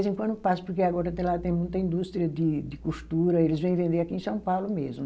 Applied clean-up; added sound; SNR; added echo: none; none; none; none.